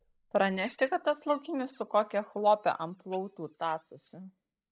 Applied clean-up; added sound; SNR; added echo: neural mask model DeepFilterNet 3.